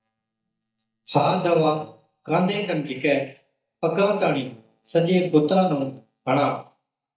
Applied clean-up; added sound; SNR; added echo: neural mask model DeepFilterNet 3.